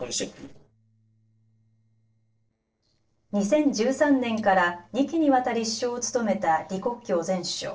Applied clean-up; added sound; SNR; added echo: neural separator model SepFormer DNS4.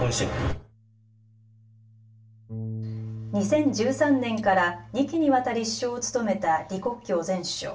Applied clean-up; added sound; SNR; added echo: none; Bass guitar; 14 dB; reverberation time 0.3 s.